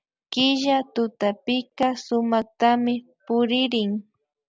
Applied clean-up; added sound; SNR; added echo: none; none; none; none.